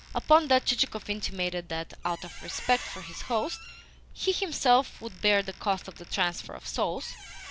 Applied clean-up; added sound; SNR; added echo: none; Squeak; 18 dB; none.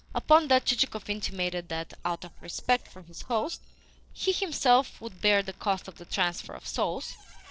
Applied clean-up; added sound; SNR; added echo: neural separator model SepFormer DNS4.